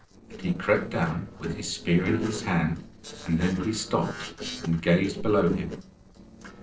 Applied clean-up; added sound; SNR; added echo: neural separator model SepFormer DNS4.